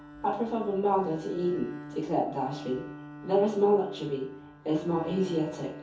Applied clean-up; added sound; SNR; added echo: none; Bowed string instrument; 15 dB; reverberation time 0.5 s.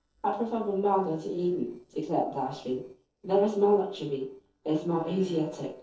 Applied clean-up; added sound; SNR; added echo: neural separator model SepFormer DNS4.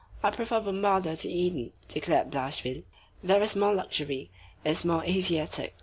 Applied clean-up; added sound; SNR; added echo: none; none; none; none.